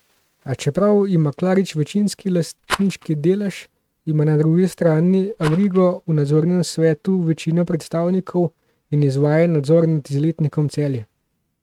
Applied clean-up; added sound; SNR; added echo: neural mask model RNNoise.